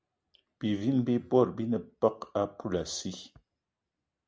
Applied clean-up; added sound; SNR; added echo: none; none; none; none.